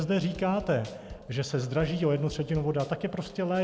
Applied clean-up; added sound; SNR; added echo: none; Drum / Drum kit; 20 dB; none.